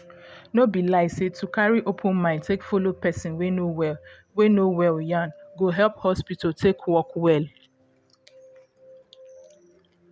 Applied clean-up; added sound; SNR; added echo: none; none; none; none.